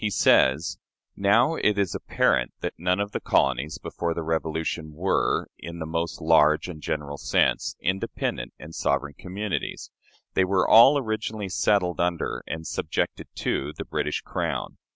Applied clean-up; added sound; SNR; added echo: none; none; none; none.